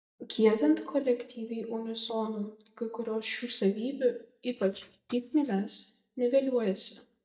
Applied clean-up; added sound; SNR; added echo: neural mask model DeepFilterNet 3.